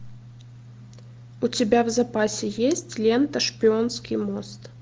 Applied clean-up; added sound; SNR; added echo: none; none; none; none.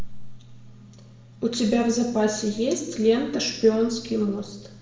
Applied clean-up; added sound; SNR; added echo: none; none; none; reverberation time 0.8 s.